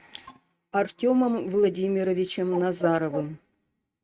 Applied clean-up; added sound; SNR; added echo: neural mask model RNNoise.